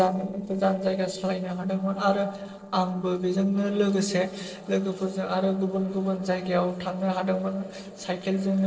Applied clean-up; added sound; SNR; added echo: neural separator model SepFormer DNS4.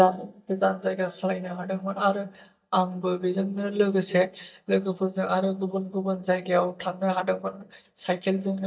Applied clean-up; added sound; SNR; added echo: neural mask model DeepFilterNet 3.